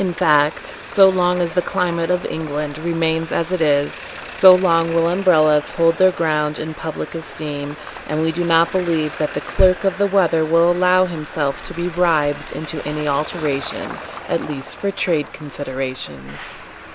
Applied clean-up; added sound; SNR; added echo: none; Traffic noise, roadway noise; 15 dB; none.